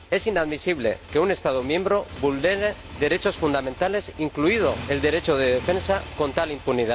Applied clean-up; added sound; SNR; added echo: none; Motorcycle; 14 dB; none.